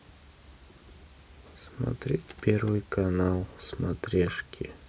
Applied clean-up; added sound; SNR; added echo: none; none; none; none.